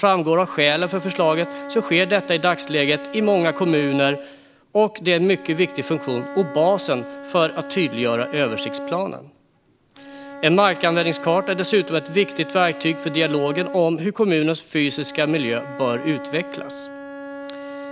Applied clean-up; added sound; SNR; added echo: none; Bowed string instrument; 13 dB; none.